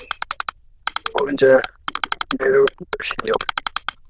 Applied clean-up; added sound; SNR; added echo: neural diffusion model UNIVERSE++.